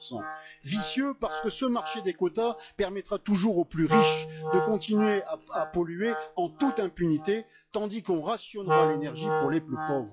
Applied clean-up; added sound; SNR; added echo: classical method log-MMSE.